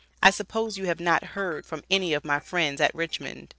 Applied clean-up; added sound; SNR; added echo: neural separator model SepFormer DNS4.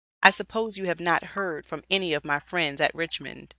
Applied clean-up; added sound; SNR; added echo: neural mask model DeepFilterNet 3.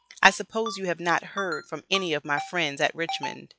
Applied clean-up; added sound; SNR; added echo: classical method log-MMSE.